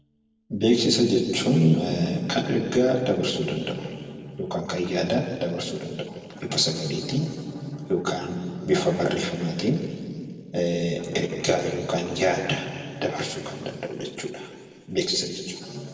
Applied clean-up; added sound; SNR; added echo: neural separator model SepFormer DNS4.